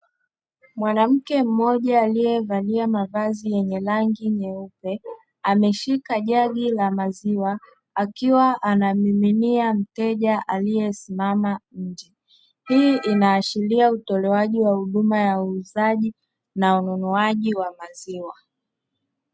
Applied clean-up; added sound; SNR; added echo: none; none; none; none.